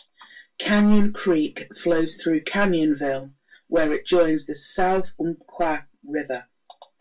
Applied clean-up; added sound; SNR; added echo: none; none; none; reverberation time 0.2 s.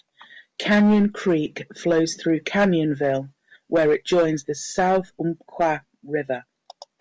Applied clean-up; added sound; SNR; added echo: none; none; none; none.